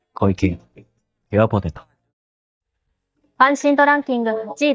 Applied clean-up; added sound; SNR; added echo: neural mask model DeepFilterNet 3.